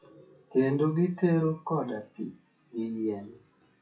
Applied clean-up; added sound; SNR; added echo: classical method WPE with log-MMSE.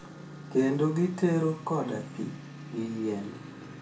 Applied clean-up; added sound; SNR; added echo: none; Engine; 19 dB; reverberation time 0.3 s.